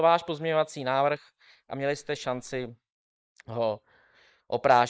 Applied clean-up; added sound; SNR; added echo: neural mask model Resemble Enhance denoiser.